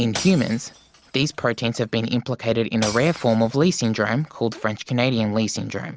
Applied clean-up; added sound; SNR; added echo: none; Shatter / Crushing; 16 dB; none.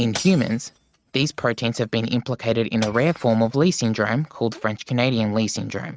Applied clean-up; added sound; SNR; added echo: neural mask model RNNoise.